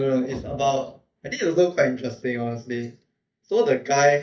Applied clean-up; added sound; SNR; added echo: neural mask model DeepFilterNet 3.